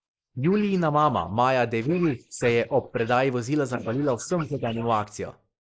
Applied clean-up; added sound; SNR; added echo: neural mask model Resemble Enhance denoiser.